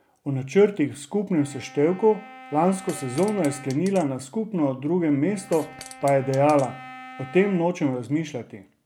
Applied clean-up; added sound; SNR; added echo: none; Wind instrument, woodwind instrument + Fart; 19 dB; none.